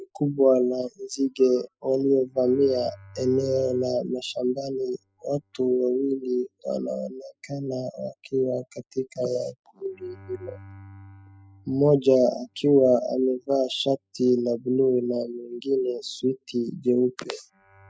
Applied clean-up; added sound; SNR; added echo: classical method spectral subtraction.